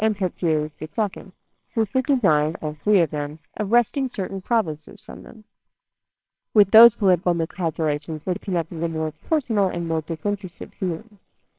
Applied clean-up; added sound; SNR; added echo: neural separator model SepFormer WHAMR!.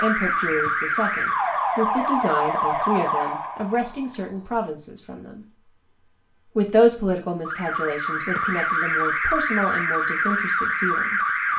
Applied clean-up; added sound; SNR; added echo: none; Alarm; -1 dB; reverberation time 0.3 s.